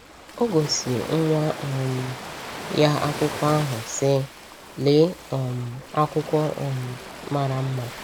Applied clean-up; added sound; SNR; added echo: none; Ocean; 12 dB; none.